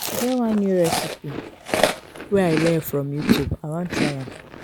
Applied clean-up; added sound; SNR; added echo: none; Chewing, mastication; 3 dB; none.